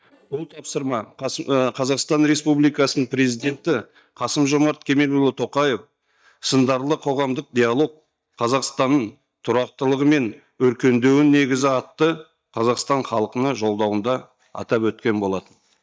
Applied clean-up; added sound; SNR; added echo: neural mask model DeepFilterNet 3.